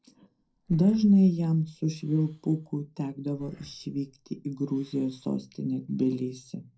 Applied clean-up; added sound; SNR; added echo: neural separator model SepFormer DNS4.